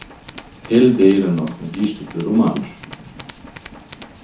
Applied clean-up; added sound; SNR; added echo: none; Tools; 16 dB; reverberation time 0.7 s.